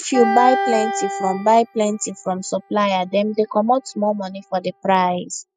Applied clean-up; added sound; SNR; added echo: classical method spectral subtraction.